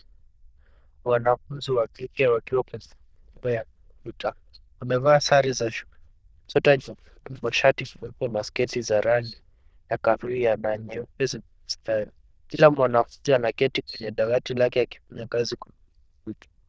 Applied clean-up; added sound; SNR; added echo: neural diffusion model UNIVERSE++.